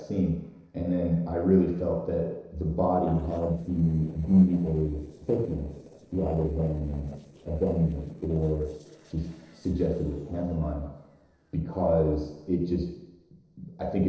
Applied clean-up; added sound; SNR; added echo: neural separator model SepFormer DNS4.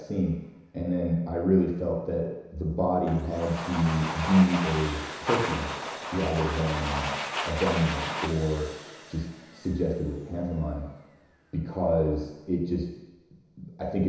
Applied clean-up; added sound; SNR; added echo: none; Domestic sounds, home sounds; 9 dB; reverberation time 1.0 s.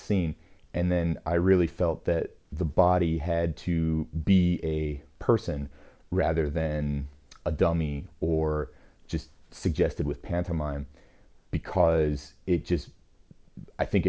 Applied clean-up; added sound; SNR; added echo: none; none; none; none.